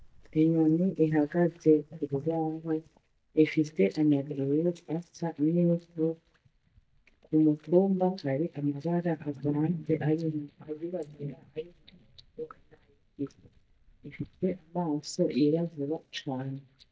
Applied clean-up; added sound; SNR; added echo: neural mask model DeepFilterNet 3.